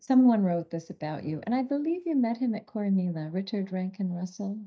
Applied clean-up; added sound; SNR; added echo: neural mask model DeepFilterNet 3.